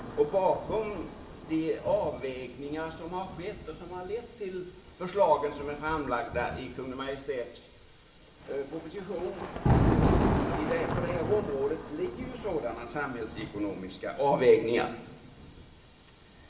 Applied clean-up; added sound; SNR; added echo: none; Thunder; 3 dB; reverberation time 0.7 s.